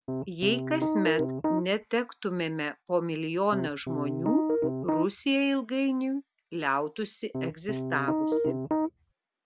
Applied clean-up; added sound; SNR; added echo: none; Piano; -1 dB; none.